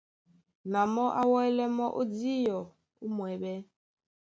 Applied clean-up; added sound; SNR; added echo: none; none; none; none.